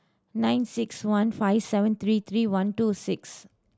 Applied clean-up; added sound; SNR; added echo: none; none; none; none.